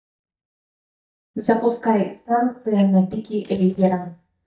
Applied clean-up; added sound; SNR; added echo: neural mask model DeepFilterNet 3.